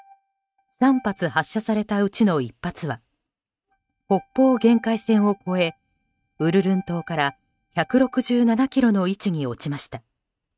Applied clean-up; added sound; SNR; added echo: neural mask model RNNoise.